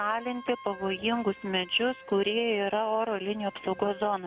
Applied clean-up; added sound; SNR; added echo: none; Wind instrument, woodwind instrument; 19 dB; none.